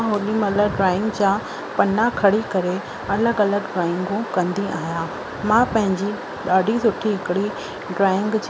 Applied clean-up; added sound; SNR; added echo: none; none; none; none.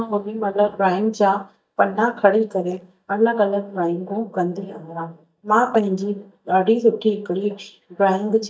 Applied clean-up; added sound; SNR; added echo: neural mask model DeepFilterNet 3.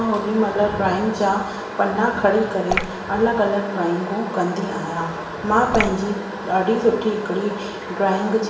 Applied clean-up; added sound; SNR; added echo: none; Drip / Water; 3 dB; reverberation time 0.9 s.